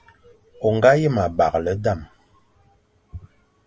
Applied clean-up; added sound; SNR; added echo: none; none; none; none.